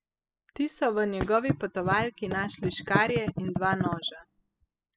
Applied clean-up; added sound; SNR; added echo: classical method spectral subtraction.